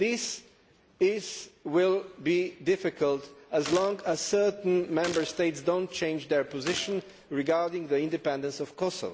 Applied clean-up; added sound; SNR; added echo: none; Gunshot, gunfire; 15 dB; none.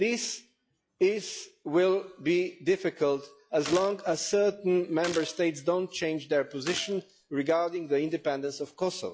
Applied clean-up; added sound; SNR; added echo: classical method log-MMSE.